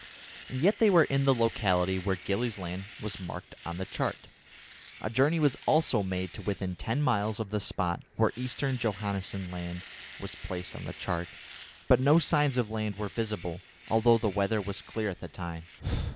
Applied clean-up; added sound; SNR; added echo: none; Cricket + Domestic sounds, home sounds; 18 dB; none.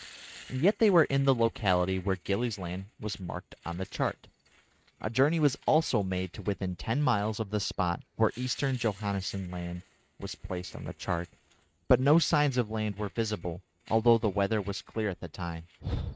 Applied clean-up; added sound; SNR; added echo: neural mask model RNNoise.